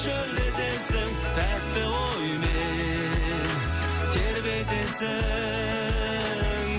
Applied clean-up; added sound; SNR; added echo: none; none; none; none.